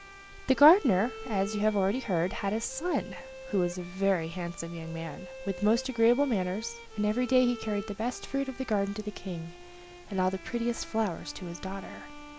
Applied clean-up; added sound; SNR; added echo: none; Bowed string instrument; 16 dB; none.